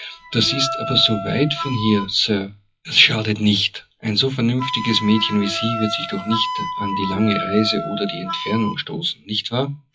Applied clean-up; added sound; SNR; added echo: classical method WPE with log-MMSE.